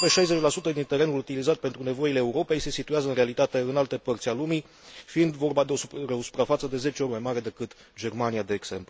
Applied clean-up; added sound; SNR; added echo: none; Bicycle bell; 16 dB; none.